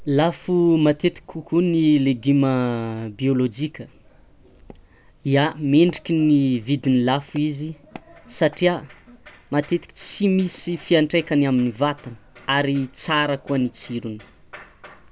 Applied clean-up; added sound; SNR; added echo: none; none; none; none.